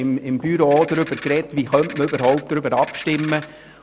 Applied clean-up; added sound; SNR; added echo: none; Ratchet, pawl; 11 dB; none.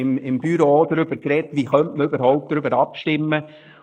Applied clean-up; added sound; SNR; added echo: neural mask model Resemble Enhance denoiser.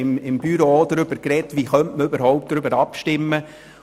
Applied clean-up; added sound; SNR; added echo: none; none; none; none.